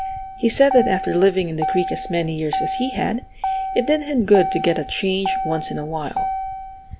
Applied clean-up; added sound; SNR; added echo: none; Motor vehicle (road); 6 dB; none.